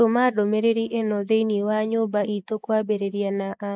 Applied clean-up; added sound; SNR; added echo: neural mask model Resemble Enhance denoiser.